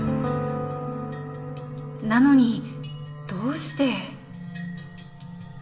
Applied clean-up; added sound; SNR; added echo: none; none; none; reverberation time 1.0 s.